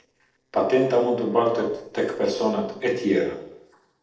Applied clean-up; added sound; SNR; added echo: neural separator model SepFormer DNS4.